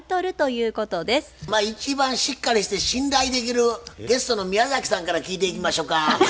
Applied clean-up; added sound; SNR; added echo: none; none; none; none.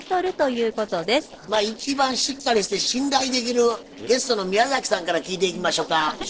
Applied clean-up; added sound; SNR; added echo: neural separator model SepFormer DNS4.